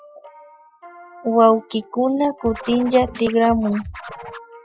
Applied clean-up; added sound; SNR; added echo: classical method Wiener filter.